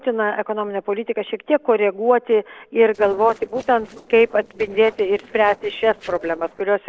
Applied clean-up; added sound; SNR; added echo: neural separator model SepFormer DNS4.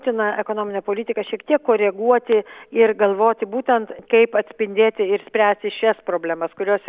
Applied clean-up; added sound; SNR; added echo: none; none; none; none.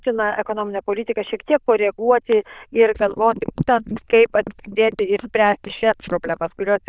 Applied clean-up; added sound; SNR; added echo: neural diffusion model UNIVERSE++.